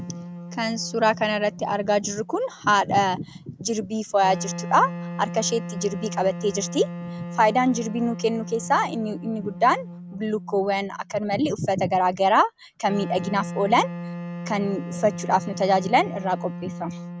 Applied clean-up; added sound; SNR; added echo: none; Wind instrument, woodwind instrument; 11 dB; none.